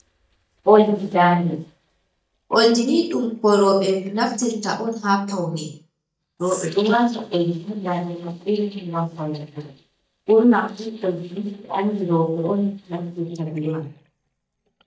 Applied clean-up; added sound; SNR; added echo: neural mask model DeepFilterNet 3.